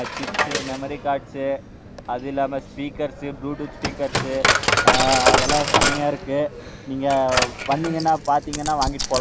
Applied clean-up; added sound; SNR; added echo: none; Coin (dropping); 0 dB; none.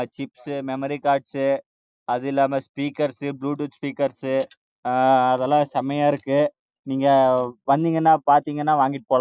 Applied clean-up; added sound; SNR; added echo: none; none; none; none.